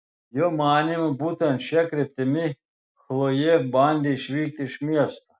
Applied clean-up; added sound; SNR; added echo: none; none; none; none.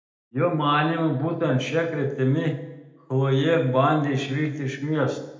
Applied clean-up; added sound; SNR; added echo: none; none; none; reverberation time 0.8 s.